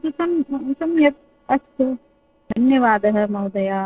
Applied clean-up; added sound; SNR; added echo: neural separator model SepFormer DNS4.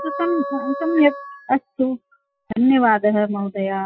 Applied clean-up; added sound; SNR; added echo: classical method Wiener filter.